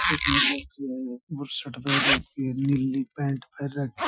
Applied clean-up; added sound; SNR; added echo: classical method Wiener filter.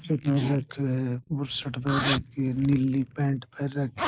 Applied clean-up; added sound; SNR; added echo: neural mask model Resemble Enhance denoiser.